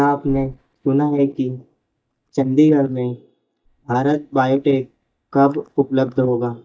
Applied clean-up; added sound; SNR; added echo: neural mask model DeepFilterNet 3.